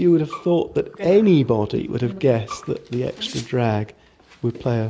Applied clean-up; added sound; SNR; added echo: none; Bicycle + Bowed string instrument; 18 dB; none.